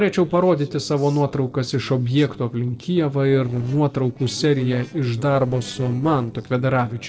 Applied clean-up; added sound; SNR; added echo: neural separator model SepFormer DNS4.